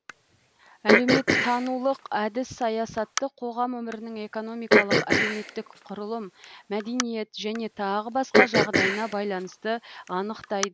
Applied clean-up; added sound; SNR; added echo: none; Cough; -3 dB; none.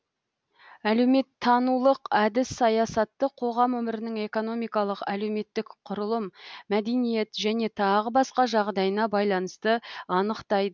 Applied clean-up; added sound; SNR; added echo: none; none; none; none.